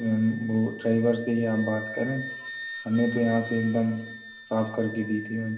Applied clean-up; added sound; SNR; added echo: none; Wind instrument, woodwind instrument; 13 dB; reverberation time 0.8 s.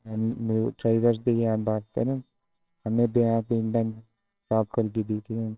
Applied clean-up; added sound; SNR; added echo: neural separator model SepFormer WHAMR!.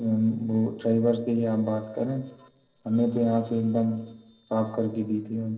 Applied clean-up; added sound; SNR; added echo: neural separator model SepFormer DNS4.